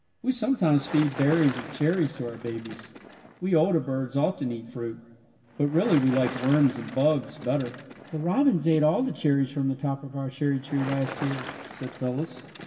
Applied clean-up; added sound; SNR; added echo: none; Bicycle; 15 dB; reverberation time 2.8 s.